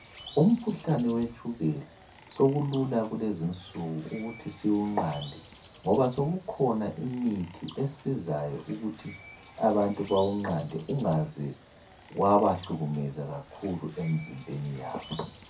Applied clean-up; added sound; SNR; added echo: none; Bird; 16 dB; reverberation time 0.3 s.